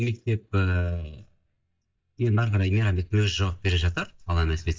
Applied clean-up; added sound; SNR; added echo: neural mask model DeepFilterNet 3.